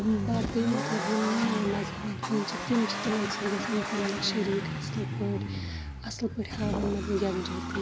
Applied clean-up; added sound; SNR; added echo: none; Accelerating, revving, vroom; 2 dB; none.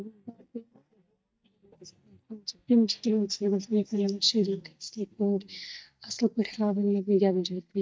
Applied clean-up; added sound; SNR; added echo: neural mask model DeepFilterNet 3.